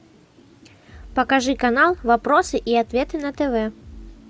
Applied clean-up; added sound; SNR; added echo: none; none; none; none.